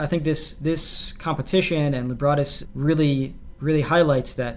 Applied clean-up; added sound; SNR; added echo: none; none; none; none.